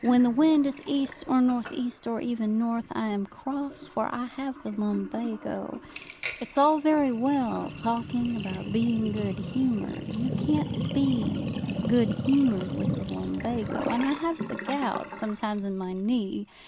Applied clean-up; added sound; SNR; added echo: none; Sink (filling or washing); 8 dB; none.